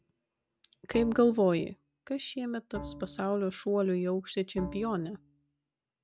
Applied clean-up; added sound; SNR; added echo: none; Bowed string instrument; 16 dB; none.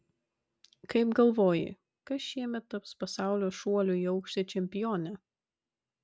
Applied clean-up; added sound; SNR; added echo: none; none; none; none.